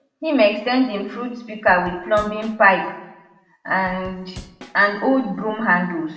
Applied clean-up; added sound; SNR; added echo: none; Drum / Drum kit; 18 dB; reverberation time 0.7 s.